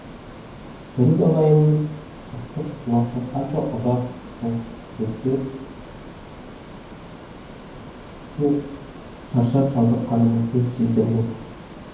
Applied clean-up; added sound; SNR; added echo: none; Ocean; 16 dB; reverberation time 0.9 s.